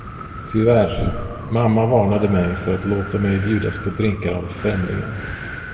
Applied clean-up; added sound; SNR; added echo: none; Wind; 12 dB; reverberation time 1.6 s.